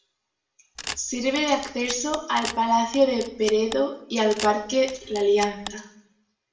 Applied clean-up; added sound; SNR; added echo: none; Camera; 13 dB; reverberation time 0.6 s.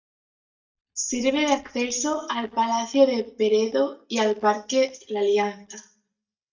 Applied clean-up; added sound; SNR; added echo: neural mask model DeepFilterNet 3.